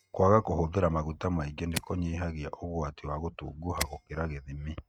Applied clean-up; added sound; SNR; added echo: neural mask model RNNoise.